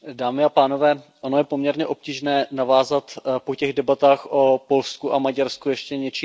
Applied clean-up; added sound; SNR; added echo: none; none; none; none.